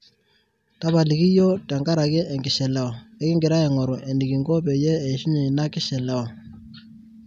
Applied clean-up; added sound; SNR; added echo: none; none; none; none.